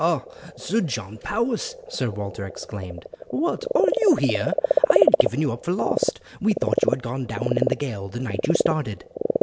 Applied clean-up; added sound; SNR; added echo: none; Frog; 0 dB; none.